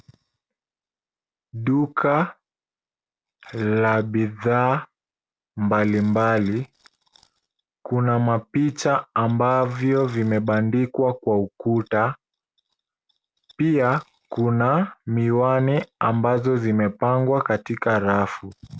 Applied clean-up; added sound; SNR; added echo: none; none; none; none.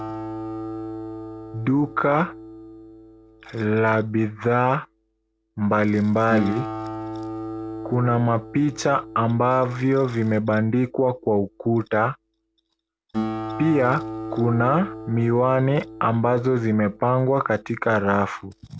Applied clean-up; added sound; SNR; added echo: none; Acoustic guitar; 12 dB; none.